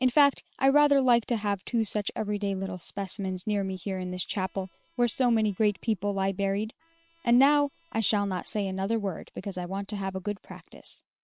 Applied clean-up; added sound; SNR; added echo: neural separator model SepFormer WHAM!.